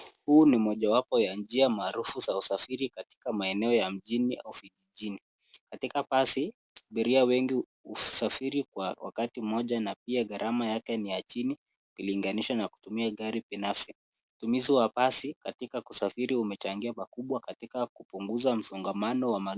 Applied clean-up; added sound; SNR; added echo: none; none; none; none.